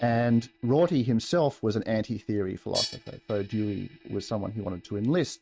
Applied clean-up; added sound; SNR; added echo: neural mask model RNNoise.